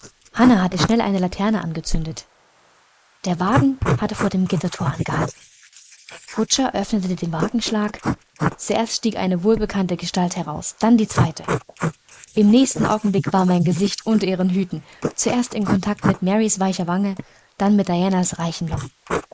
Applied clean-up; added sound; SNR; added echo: neural mask model Resemble Enhance denoiser.